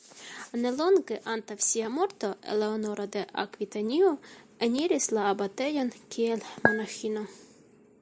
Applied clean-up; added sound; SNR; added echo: none; Chink, clink; -1 dB; none.